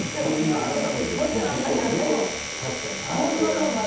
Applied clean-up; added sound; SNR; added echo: none; Domestic sounds, home sounds; 7 dB; reverberation time 0.8 s.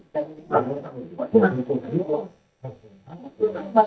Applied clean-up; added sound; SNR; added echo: neural mask model DeepFilterNet 3.